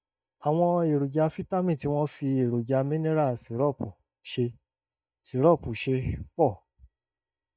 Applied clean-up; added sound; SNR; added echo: neural mask model DeepFilterNet 3.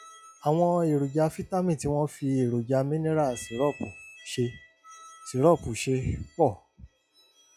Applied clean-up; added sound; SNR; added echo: classical method log-MMSE.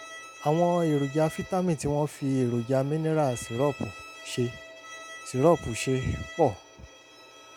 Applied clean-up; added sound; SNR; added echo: none; Bowed string instrument; 17 dB; none.